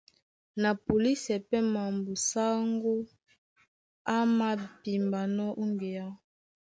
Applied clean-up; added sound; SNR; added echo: none; none; none; none.